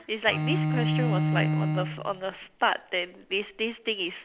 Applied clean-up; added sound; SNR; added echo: none; Bowed string instrument; -2 dB; none.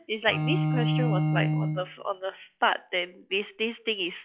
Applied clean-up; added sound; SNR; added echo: classical method log-MMSE.